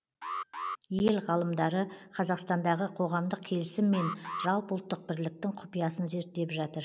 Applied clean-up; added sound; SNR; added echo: none; Alarm; 10 dB; none.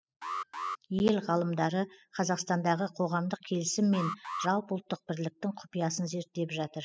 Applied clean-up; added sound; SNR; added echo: classical method spectral subtraction.